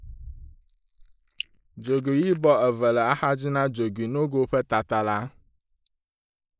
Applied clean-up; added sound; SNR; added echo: neural mask model Resemble Enhance denoiser.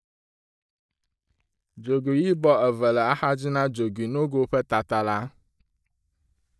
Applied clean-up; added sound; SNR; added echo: neural mask model DeepFilterNet 3.